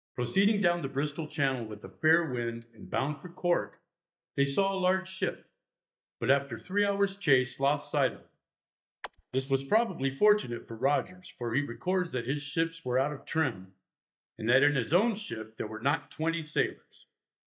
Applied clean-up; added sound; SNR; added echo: neural mask model DeepFilterNet 3.